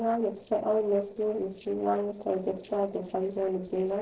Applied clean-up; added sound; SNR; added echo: neural separator model SepFormer DNS4.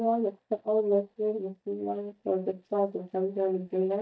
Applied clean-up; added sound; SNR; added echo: neural mask model DeepFilterNet 3.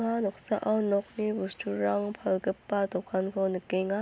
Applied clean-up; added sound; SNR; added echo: none; none; none; none.